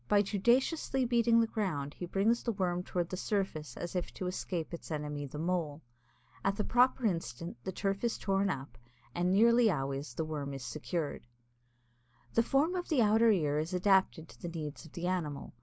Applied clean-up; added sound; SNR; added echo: none; none; none; none.